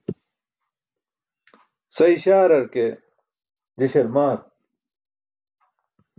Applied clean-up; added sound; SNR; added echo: none; none; none; none.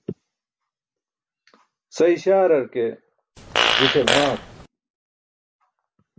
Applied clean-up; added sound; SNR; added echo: none; Fart; -3 dB; none.